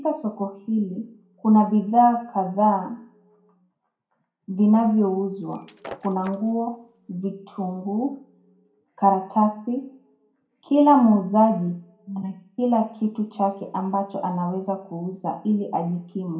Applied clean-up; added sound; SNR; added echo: none; Shatter; 19 dB; reverberation time 0.4 s.